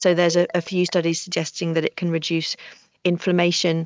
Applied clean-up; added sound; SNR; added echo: neural mask model DeepFilterNet 3.